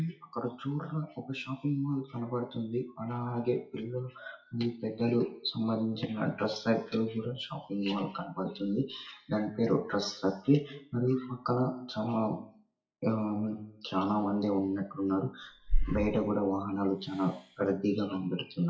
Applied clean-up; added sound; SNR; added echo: classical method WPE with log-MMSE.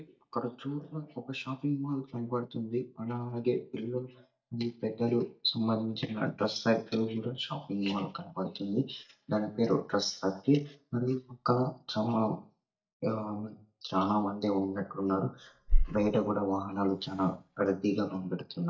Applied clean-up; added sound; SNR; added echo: neural mask model DeepFilterNet 3.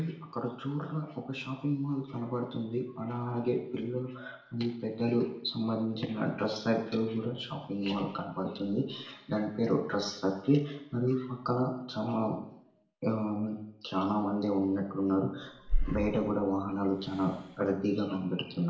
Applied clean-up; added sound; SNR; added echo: none; Breathing; 2 dB; reverberation time 0.8 s.